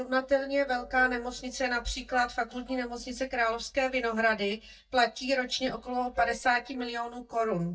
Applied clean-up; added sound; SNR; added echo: neural mask model DeepFilterNet 3.